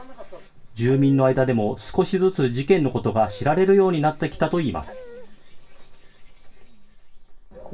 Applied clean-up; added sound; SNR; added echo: none; Dog; 18 dB; reverberation time 0.2 s.